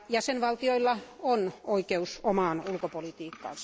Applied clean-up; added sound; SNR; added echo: none; none; none; none.